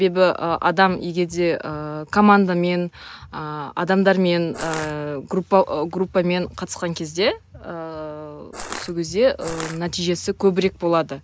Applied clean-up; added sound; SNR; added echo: none; Crushing; 11 dB; none.